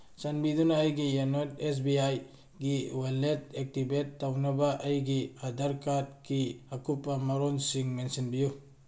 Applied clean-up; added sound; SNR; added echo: none; none; none; none.